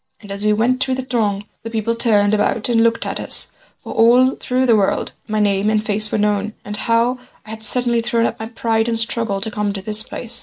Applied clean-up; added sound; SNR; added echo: neural mask model Resemble Enhance denoiser.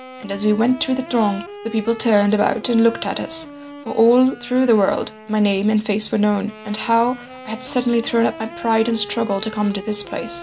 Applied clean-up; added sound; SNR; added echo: none; Wind instrument, woodwind instrument; 16 dB; none.